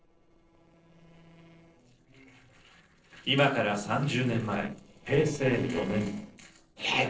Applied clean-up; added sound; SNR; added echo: neural separator model SepFormer DNS4.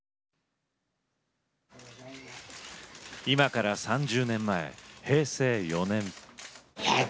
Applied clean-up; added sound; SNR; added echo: none; none; none; none.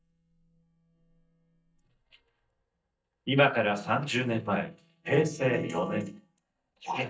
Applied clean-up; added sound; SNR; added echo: neural mask model DeepFilterNet 3.